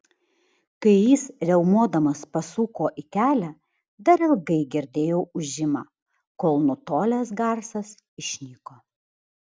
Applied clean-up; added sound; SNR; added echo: none; none; none; none.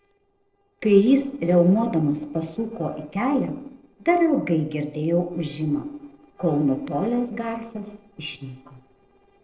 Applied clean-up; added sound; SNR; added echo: neural separator model SepFormer DNS4.